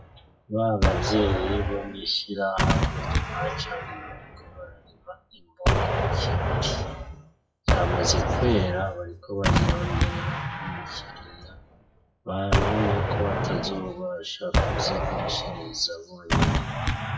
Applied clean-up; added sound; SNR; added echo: classical method WPE with log-MMSE.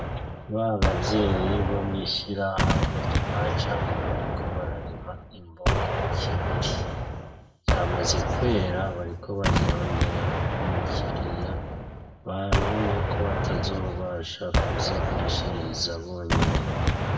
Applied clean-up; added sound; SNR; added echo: none; Gunshot, gunfire; -5 dB; reverberation time 1.3 s.